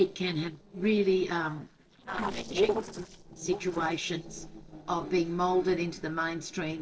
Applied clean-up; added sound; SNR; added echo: neural separator model SepFormer DNS4.